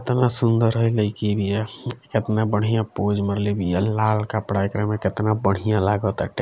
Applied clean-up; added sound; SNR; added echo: none; none; none; none.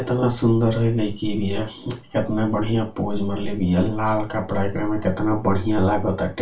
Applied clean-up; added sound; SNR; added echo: none; none; none; reverberation time 0.2 s.